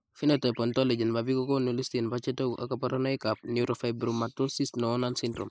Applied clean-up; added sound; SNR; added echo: neural mask model Resemble Enhance denoiser.